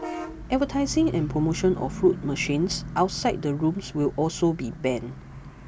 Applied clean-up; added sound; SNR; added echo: none; Bus / Vehicle horn, car horn, honking; 11 dB; none.